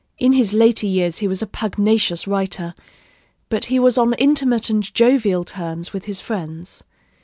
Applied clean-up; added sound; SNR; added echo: none; none; none; none.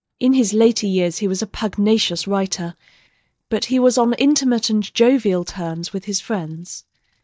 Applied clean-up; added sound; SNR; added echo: neural mask model DeepFilterNet 3.